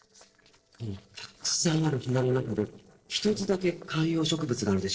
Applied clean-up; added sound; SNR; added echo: neural separator model SepFormer DNS4.